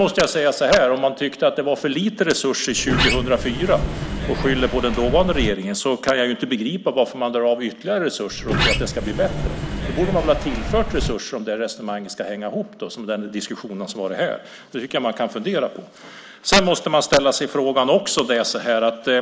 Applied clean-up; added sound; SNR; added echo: none; Sliding door; 3 dB; none.